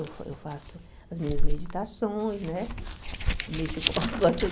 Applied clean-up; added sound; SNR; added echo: neural mask model Resemble Enhance denoiser.